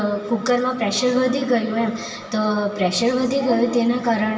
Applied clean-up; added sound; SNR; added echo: none; none; none; reverberation time 1.0 s.